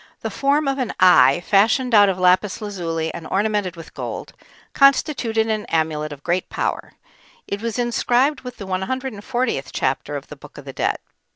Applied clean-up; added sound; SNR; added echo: none; none; none; none.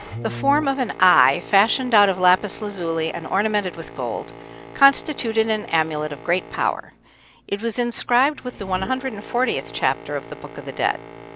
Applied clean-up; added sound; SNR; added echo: none; Boat, Water vehicle; 16 dB; none.